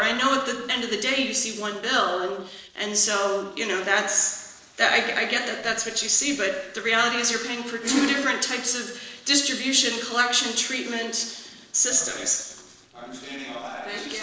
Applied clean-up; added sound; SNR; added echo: neural separator model SepFormer DNS4.